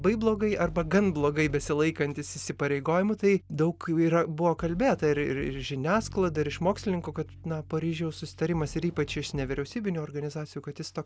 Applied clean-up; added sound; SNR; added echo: none; Bass guitar + Fireworks; 17 dB; none.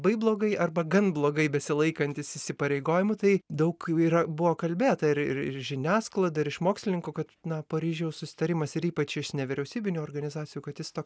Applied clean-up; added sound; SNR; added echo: none; none; none; none.